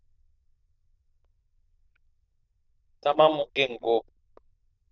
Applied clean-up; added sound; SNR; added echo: neural diffusion model UNIVERSE++.